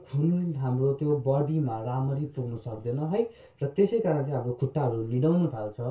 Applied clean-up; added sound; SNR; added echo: none; none; none; reverberation time 0.2 s.